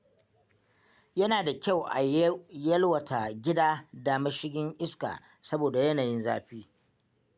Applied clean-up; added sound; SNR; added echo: none; none; none; none.